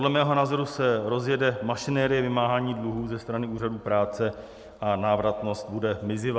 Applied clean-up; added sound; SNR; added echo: none; none; none; none.